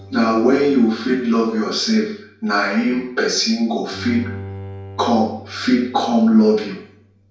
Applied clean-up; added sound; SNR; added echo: none; Bowed string instrument; 19 dB; reverberation time 0.5 s.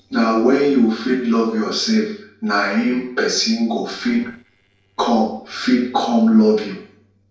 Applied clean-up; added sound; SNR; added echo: neural separator model SepFormer DNS4.